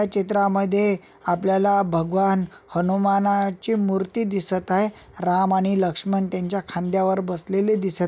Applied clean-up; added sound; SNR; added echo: none; none; none; none.